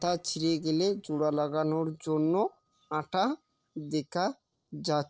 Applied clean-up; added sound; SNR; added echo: neural separator model SepFormer DNS4.